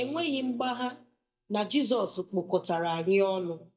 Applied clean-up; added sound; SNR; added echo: neural mask model DeepFilterNet 3.